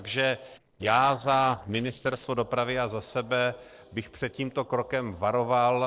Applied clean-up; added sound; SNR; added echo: neural separator model SepFormer DNS4.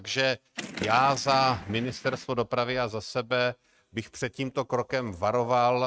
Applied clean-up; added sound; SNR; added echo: neural mask model RNNoise.